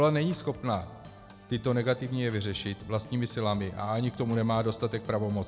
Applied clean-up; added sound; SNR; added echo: none; Organ; 17 dB; none.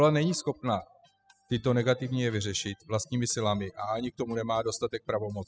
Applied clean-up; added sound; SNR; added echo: classical method spectral subtraction.